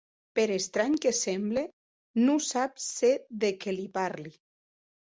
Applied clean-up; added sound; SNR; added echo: none; none; none; none.